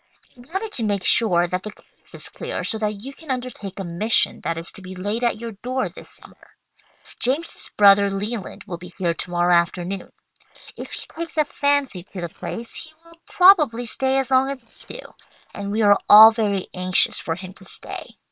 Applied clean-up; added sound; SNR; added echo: neural separator model SepFormer WHAM!.